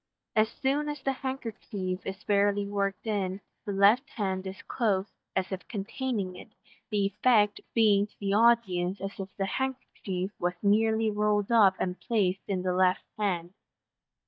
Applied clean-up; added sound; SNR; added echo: neural mask model DeepFilterNet 3.